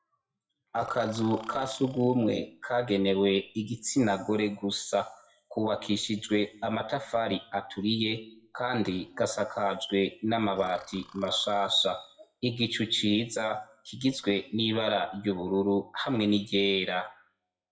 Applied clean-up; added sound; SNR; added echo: classical method WPE with log-MMSE.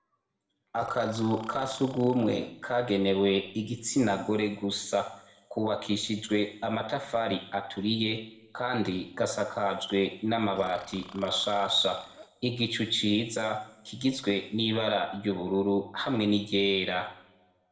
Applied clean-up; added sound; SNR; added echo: none; Burping, eructation; 20 dB; reverberation time 0.7 s.